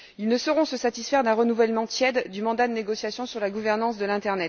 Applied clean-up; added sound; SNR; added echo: none; none; none; none.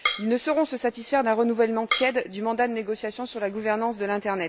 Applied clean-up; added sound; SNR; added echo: none; Drum kit; 6 dB; none.